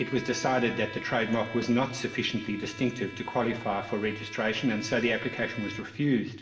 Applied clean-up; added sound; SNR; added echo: none; Bowed string instrument; 14 dB; reverberation time 0.9 s.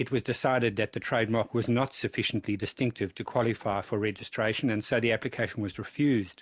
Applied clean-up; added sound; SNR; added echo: none; none; none; none.